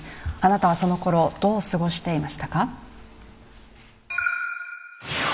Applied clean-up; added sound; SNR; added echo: none; none; none; none.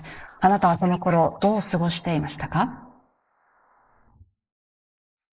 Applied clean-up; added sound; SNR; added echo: neural mask model Resemble Enhance denoiser.